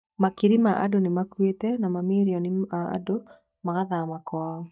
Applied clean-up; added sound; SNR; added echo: neural mask model DeepFilterNet 3.